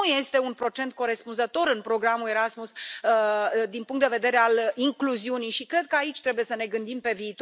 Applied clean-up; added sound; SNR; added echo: none; none; none; none.